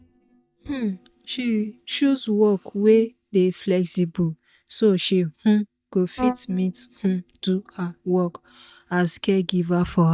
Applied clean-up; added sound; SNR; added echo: neural mask model DeepFilterNet 3.